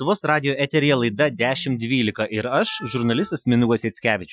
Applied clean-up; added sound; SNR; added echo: classical method Wiener filter.